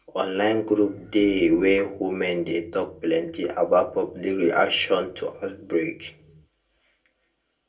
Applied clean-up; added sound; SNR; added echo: none; none; none; reverberation time 0.2 s.